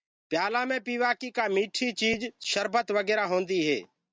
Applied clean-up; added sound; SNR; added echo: none; none; none; none.